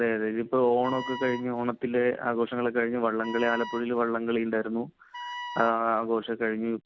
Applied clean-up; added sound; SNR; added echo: none; Wind instrument, woodwind instrument; 13 dB; none.